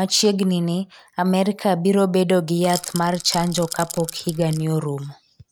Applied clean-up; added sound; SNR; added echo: neural mask model RNNoise.